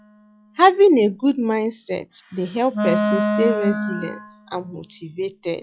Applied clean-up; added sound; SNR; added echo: classical method log-MMSE.